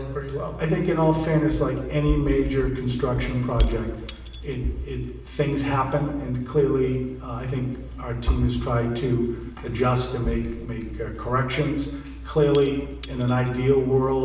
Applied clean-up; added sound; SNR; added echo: none; Shatter / Crushing; 18 dB; reverberation time 1.0 s.